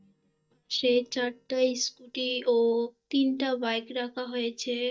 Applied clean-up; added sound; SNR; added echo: neural mask model DeepFilterNet 3.